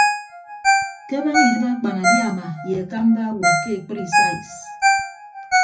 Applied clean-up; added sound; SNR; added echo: none; Ringtone; -3 dB; reverberation time 0.4 s.